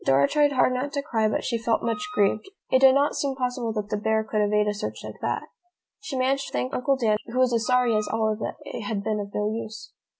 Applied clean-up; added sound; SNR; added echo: none; Wind instrument, woodwind instrument; 16 dB; none.